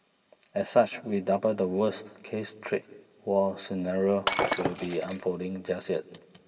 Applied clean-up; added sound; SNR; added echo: none; Shatter; 0 dB; reverberation time 1.6 s.